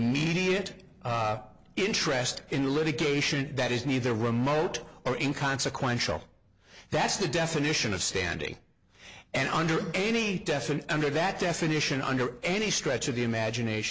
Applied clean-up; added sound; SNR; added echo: none; none; none; none.